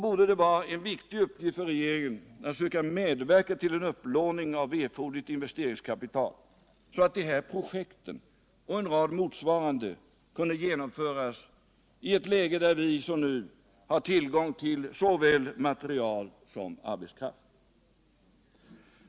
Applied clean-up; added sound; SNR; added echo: none; none; none; none.